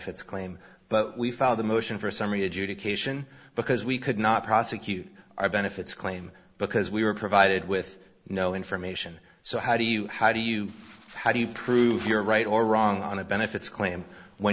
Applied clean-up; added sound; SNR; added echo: none; none; none; none.